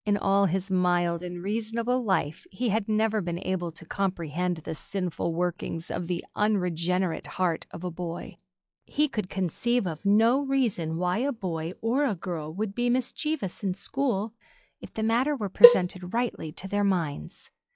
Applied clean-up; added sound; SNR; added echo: classical method log-MMSE.